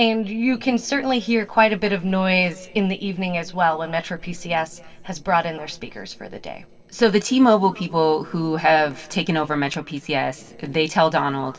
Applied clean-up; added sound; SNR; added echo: neural separator model SepFormer DNS4.